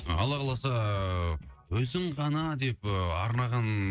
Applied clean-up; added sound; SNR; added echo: neural mask model RNNoise.